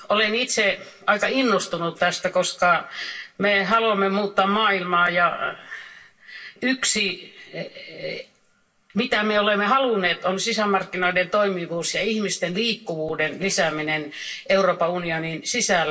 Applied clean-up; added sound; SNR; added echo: none; none; none; reverberation time 0.2 s.